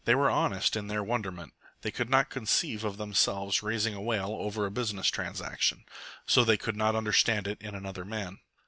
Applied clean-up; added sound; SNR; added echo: none; none; none; none.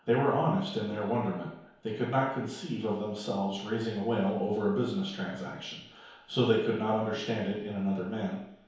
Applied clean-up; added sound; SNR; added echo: none; none; none; reverberation time 1.0 s.